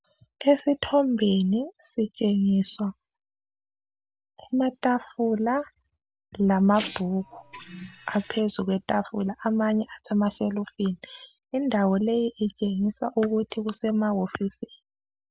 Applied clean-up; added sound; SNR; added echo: none; Printer; 15 dB; none.